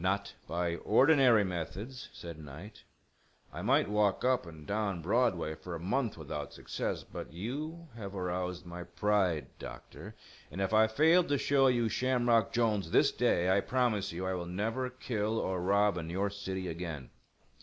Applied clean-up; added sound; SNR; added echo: none; none; none; none.